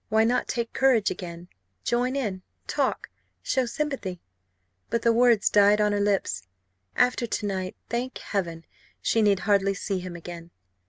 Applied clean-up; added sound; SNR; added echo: none; none; none; none.